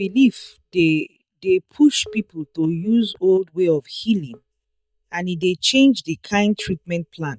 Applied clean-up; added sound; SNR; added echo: neural mask model DeepFilterNet 3.